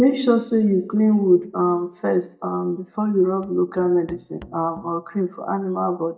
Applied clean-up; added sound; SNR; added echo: neural mask model DeepFilterNet 3.